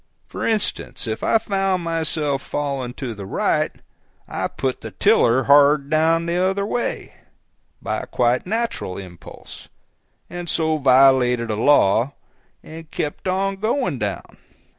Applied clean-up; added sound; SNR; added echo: none; none; none; none.